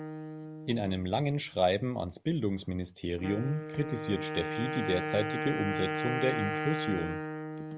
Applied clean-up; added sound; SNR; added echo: none; Wind instrument, woodwind instrument; 4 dB; none.